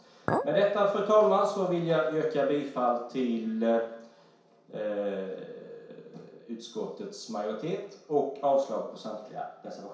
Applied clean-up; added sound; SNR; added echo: none; Chink, clink; 7 dB; reverberation time 0.6 s.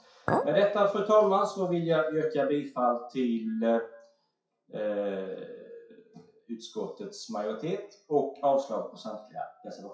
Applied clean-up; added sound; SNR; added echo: classical method WPE with log-MMSE.